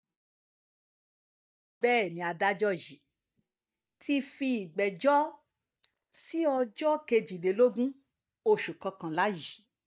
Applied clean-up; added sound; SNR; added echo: neural mask model DeepFilterNet 3.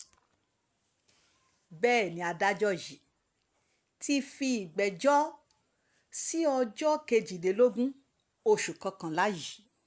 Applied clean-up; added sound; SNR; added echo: none; none; none; none.